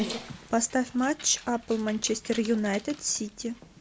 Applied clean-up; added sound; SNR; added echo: none; Dog; 12 dB; none.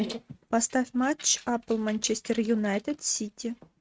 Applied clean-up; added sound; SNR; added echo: neural mask model RNNoise.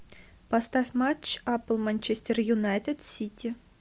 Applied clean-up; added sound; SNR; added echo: none; none; none; none.